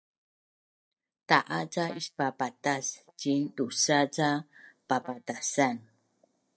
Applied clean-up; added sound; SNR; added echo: neural mask model DeepFilterNet 3.